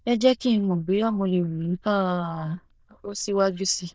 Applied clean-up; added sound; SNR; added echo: neural diffusion model UNIVERSE++.